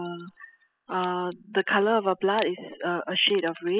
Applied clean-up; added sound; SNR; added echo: classical method spectral subtraction.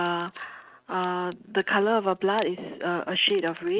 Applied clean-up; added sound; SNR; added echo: neural mask model RNNoise.